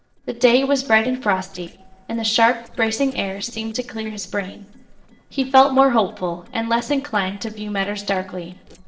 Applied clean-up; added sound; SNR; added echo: neural separator model SepFormer DNS4.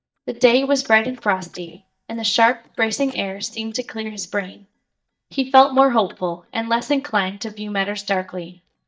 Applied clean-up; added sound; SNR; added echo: neural mask model DeepFilterNet 3.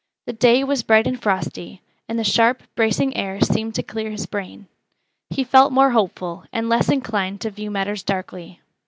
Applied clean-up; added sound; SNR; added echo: none; none; none; none.